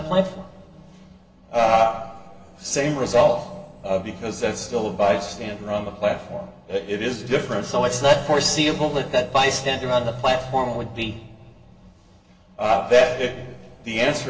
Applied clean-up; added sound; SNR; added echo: none; none; none; reverberation time 1.7 s.